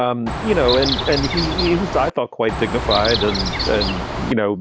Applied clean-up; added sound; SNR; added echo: none; Chirp, tweet; 3 dB; none.